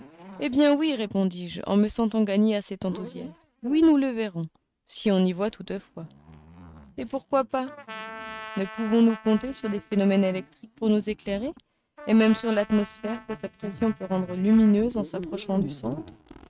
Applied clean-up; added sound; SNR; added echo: neural mask model RNNoise.